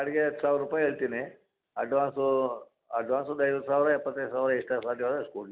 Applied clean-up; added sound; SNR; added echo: none; none; none; none.